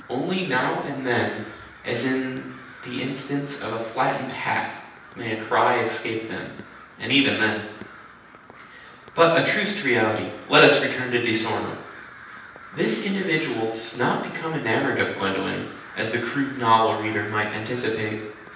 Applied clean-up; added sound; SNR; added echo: none; Crow; 19 dB; reverberation time 0.9 s.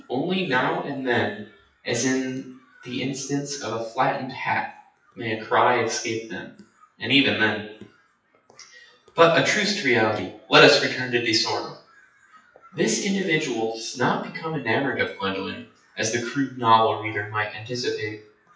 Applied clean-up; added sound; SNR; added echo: classical method WPE with log-MMSE.